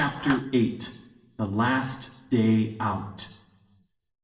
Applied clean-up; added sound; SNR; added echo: none; Clapping; 18 dB; reverberation time 1.0 s.